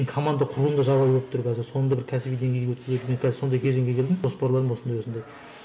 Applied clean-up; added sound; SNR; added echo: none; none; none; none.